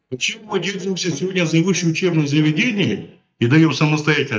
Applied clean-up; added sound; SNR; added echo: neural mask model DeepFilterNet 3.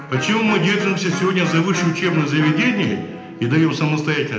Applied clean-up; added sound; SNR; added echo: none; Electric guitar; 12 dB; reverberation time 0.8 s.